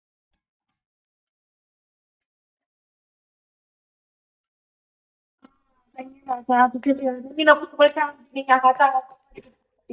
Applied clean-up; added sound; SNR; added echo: neural mask model DeepFilterNet 3.